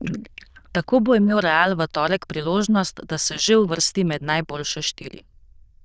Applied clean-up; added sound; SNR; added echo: neural diffusion model UNIVERSE++.